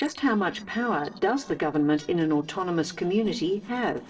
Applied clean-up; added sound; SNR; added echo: neural separator model SepFormer DNS4.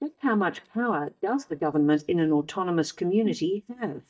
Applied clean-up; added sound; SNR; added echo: neural mask model DeepFilterNet 3.